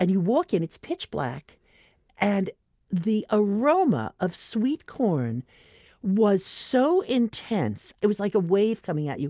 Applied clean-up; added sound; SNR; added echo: none; none; none; none.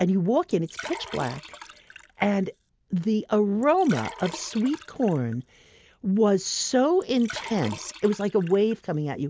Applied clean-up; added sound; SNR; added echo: none; Liquid; 17 dB; none.